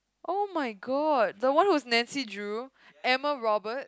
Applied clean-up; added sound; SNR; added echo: none; none; none; none.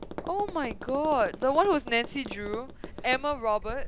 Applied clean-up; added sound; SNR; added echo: none; Tap; 10 dB; none.